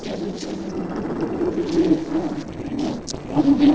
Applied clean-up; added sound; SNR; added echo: neural separator model SepFormer DNS4.